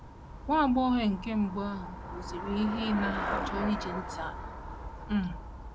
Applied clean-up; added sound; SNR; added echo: none; Traffic noise, roadway noise / Bicycle; 6 dB; none.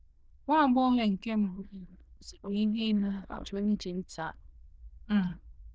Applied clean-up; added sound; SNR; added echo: neural diffusion model UNIVERSE++.